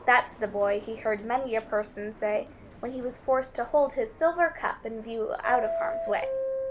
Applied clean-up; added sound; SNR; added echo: none; Subway, metro, underground; 9 dB; none.